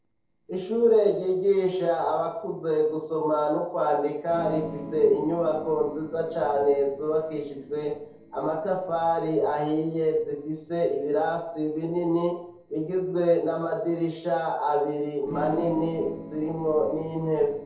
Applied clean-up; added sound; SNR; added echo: neural separator model SepFormer DNS4.